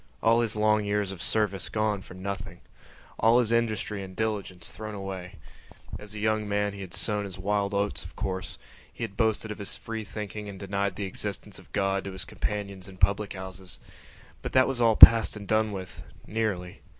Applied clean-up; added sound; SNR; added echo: none; none; none; none.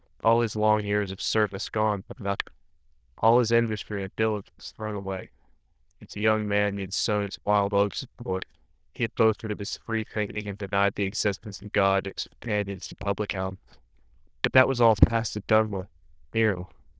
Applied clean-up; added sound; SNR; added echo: neural diffusion model UNIVERSE++.